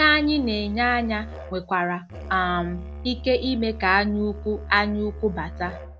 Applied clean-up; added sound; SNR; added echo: none; Musical instrument; 12 dB; none.